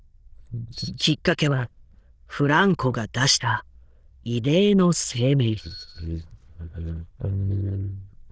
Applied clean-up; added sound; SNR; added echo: neural diffusion model UNIVERSE++.